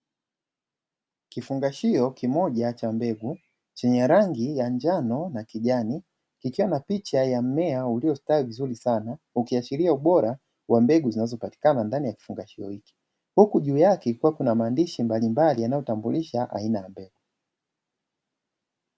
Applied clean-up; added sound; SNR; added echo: none; none; none; none.